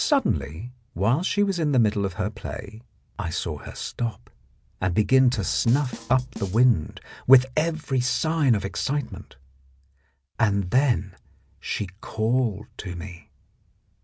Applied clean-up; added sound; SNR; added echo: none; Bass drum / Snare drum / Drum kit; 13 dB; none.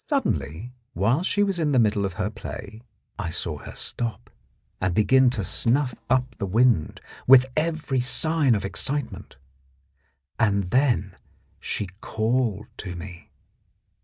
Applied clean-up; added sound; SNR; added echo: neural mask model DeepFilterNet 3.